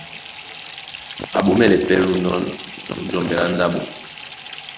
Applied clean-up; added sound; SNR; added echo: none; Fill (with liquid) / Bathtub (filling or washing); 14 dB; none.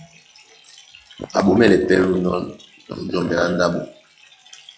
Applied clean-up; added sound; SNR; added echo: classical method log-MMSE.